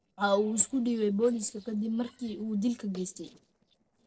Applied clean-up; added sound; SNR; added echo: neural separator model SepFormer DNS4.